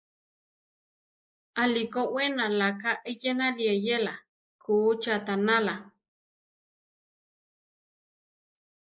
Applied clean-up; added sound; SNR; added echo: neural mask model Resemble Enhance denoiser.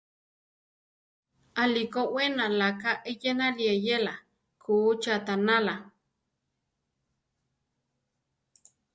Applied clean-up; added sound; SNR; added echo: none; none; none; none.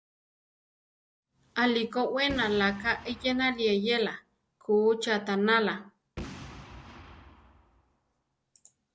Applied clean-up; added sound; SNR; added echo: none; Boom; 16 dB; none.